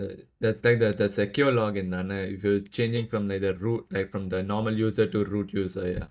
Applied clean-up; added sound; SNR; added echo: neural mask model DeepFilterNet 3.